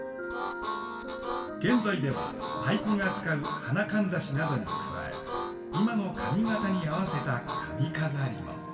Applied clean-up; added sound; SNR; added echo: none; Harmonica; 7 dB; reverberation time 2.2 s.